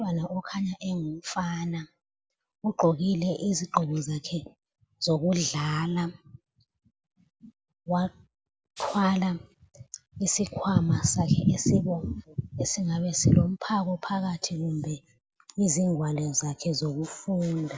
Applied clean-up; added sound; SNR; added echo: none; Rattle (instrument); 18 dB; none.